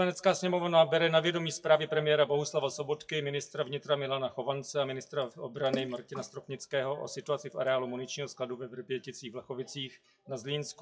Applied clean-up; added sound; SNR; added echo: classical method WPE with log-MMSE.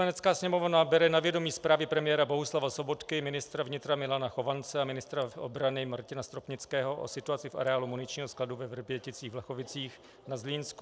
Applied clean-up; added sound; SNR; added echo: none; none; none; none.